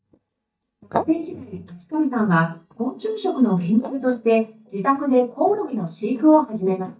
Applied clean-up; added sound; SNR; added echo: neural mask model DeepFilterNet 3.